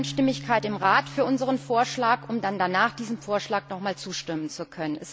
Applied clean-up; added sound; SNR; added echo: none; Bass guitar; 17 dB; none.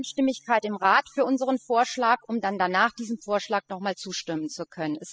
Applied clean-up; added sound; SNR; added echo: classical method spectral subtraction.